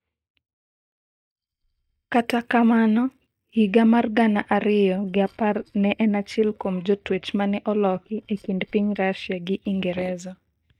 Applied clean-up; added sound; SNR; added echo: neural mask model DeepFilterNet 3.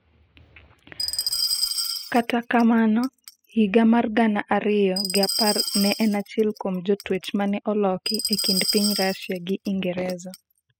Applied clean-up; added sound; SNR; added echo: classical method spectral subtraction.